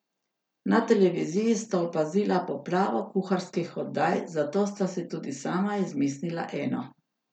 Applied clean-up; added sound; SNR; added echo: none; none; none; none.